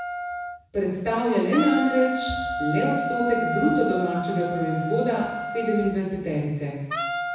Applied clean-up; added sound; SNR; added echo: none; Wind instrument, woodwind instrument; 5 dB; reverberation time 1.1 s.